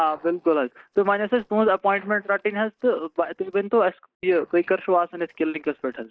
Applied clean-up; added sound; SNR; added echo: neural mask model DeepFilterNet 3.